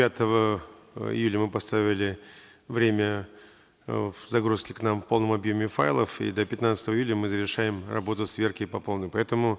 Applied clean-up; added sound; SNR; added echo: none; none; none; none.